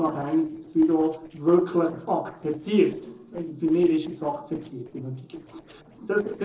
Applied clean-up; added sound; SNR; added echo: neural separator model SepFormer DNS4.